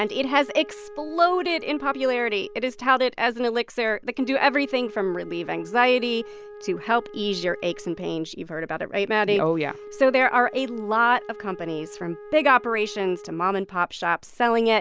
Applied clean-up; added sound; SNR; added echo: none; Wind instrument, woodwind instrument; 18 dB; none.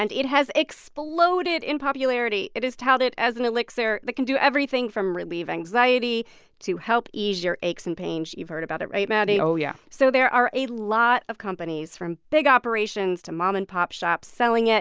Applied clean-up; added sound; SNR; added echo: none; none; none; none.